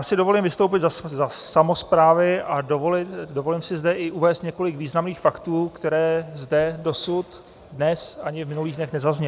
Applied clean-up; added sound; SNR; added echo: none; none; none; none.